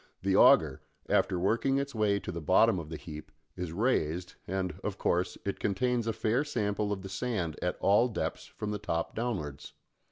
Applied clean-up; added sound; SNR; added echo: none; none; none; none.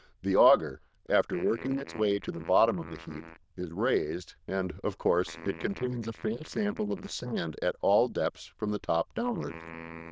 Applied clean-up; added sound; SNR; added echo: neural diffusion model UNIVERSE++.